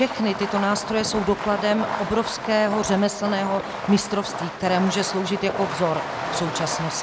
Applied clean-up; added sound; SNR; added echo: none; Fireworks; 6 dB; none.